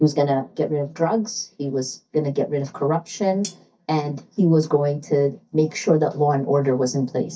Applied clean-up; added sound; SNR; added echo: neural mask model DeepFilterNet 3.